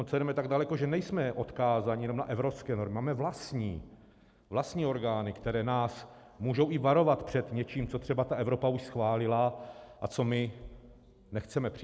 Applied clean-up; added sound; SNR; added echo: none; none; none; none.